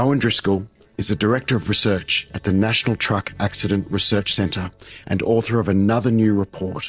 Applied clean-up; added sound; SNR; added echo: neural separator model SepFormer DNS4.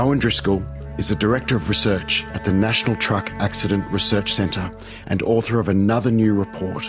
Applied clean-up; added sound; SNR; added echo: none; Bowed string instrument; 17 dB; none.